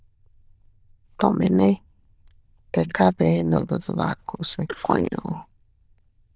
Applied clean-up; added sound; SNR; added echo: neural diffusion model UNIVERSE++.